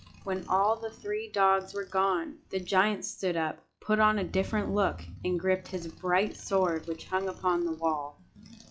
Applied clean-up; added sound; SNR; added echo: classical method log-MMSE.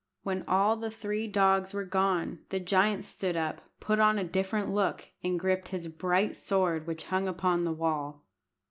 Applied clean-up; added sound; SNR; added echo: none; none; none; none.